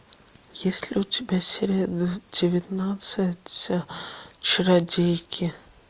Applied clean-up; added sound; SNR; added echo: none; none; none; none.